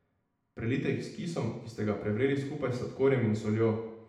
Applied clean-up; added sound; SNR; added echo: none; none; none; reverberation time 0.8 s.